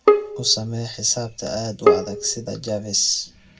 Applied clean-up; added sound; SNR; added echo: none; Bowed string instrument; -2 dB; reverberation time 0.3 s.